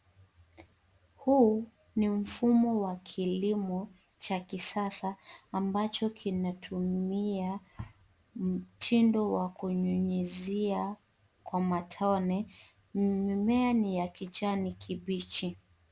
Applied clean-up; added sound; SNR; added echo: none; none; none; none.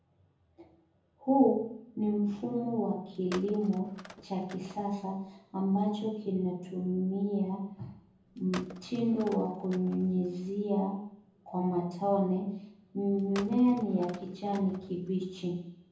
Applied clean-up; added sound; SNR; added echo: none; Telephone; 18 dB; reverberation time 0.7 s.